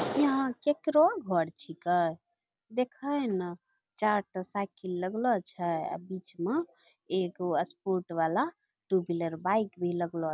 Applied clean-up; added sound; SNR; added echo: none; none; none; none.